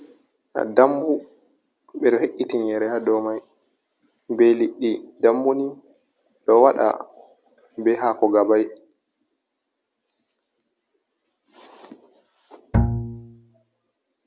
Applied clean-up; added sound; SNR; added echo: none; Bowed string instrument; 2 dB; none.